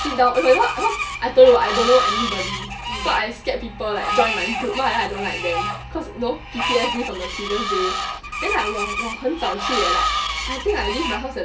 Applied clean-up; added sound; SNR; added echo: none; Screech; 4 dB; reverberation time 0.2 s.